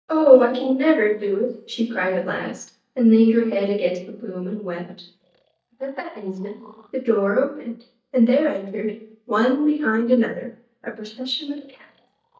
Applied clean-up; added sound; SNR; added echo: neural mask model DeepFilterNet 3.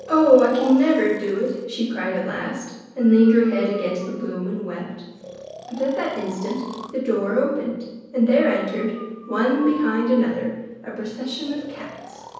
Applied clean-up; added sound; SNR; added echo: none; Breathing; 19 dB; reverberation time 1.1 s.